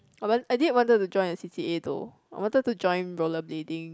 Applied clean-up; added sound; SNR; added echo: none; none; none; none.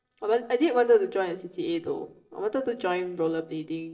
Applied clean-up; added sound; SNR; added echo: neural separator model SepFormer DNS4.